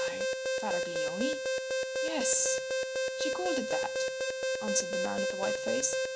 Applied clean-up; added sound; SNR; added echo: none; Alarm; -5 dB; none.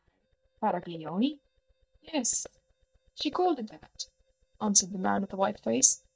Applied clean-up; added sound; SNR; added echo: neural mask model DeepFilterNet 3.